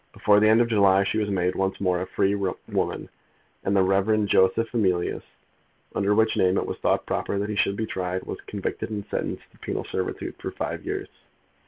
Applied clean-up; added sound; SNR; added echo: none; none; none; none.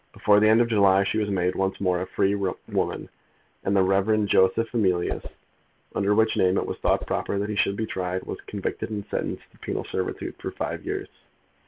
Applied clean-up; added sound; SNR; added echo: none; Whoosh, swoosh, swish; 8 dB; none.